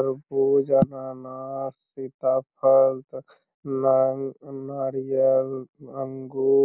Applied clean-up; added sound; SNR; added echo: none; none; none; none.